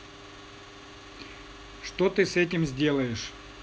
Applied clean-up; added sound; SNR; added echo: none; none; none; none.